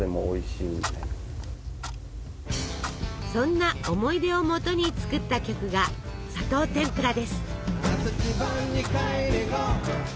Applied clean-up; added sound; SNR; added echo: none; Clock; 7 dB; none.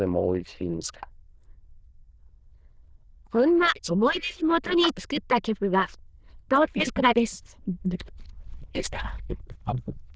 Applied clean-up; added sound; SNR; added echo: neural diffusion model UNIVERSE++.